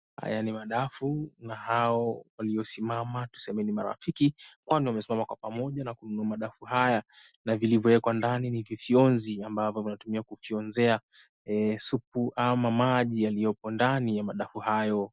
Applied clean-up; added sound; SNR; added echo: none; none; none; none.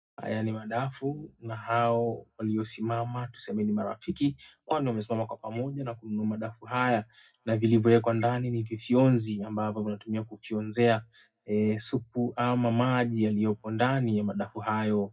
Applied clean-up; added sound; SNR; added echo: none; none; none; reverberation time 0.2 s.